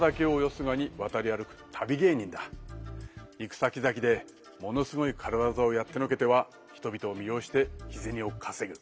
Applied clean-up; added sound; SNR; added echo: none; none; none; none.